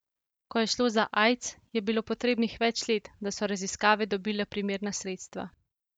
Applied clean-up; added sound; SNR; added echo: none; none; none; none.